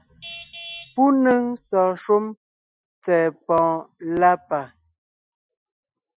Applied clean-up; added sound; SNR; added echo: classical method Wiener filter.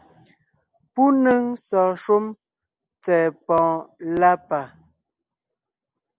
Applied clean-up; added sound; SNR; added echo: none; none; none; none.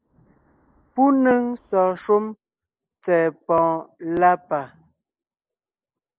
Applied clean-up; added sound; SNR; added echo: neural mask model Resemble Enhance denoiser.